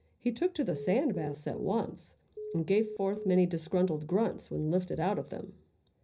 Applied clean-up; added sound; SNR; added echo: none; Telephone; 12 dB; reverberation time 0.5 s.